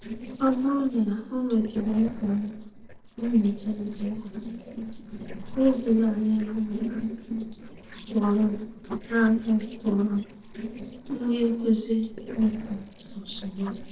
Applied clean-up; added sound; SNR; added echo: neural separator model SepFormer DNS4.